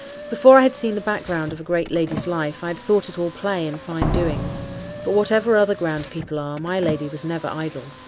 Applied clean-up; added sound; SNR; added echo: none; Car + Slam; 10 dB; none.